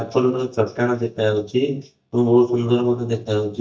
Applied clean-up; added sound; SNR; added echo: neural mask model DeepFilterNet 3.